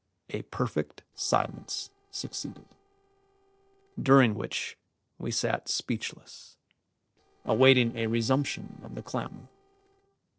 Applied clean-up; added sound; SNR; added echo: neural separator model SepFormer DNS4.